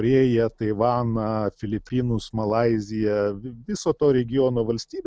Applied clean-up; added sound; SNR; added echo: none; none; none; none.